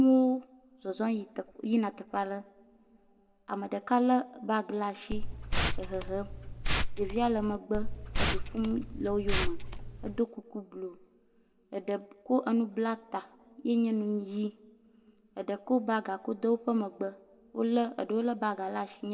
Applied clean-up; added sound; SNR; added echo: none; Liquid; -1 dB; reverberation time 0.8 s.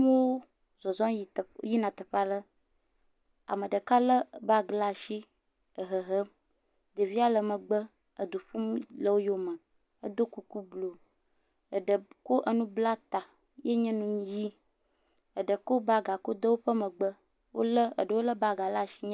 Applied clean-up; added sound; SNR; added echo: none; none; none; none.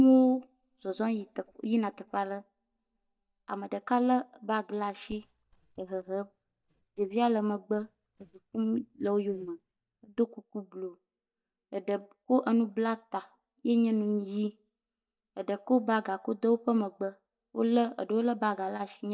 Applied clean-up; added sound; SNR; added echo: neural mask model DeepFilterNet 3.